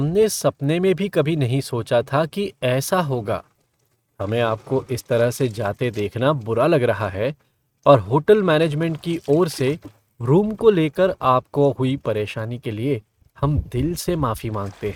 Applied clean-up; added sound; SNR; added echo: neural mask model RNNoise.